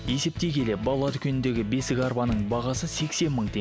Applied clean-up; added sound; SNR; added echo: none; Thump, thud; 17 dB; none.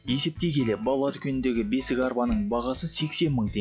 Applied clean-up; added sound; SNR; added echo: classical method log-MMSE.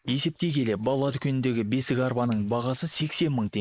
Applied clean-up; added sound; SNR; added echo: neural mask model Resemble Enhance denoiser.